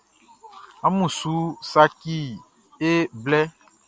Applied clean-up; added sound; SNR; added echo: none; none; none; none.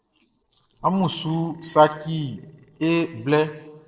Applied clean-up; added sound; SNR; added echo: neural separator model SepFormer DNS4.